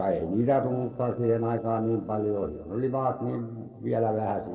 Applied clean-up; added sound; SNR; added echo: neural separator model SepFormer DNS4.